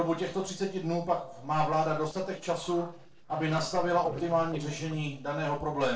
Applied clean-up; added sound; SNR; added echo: neural separator model SepFormer DNS4.